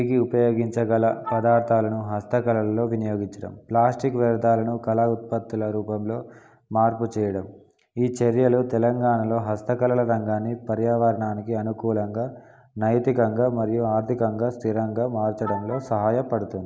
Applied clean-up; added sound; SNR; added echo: none; none; none; none.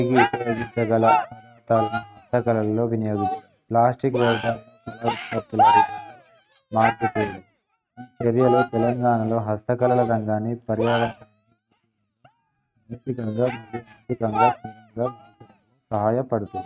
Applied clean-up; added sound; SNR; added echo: neural mask model RNNoise.